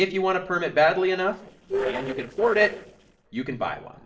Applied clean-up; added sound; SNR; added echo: neural separator model SepFormer DNS4.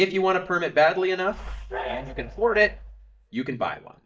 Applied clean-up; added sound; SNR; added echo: neural mask model DeepFilterNet 3.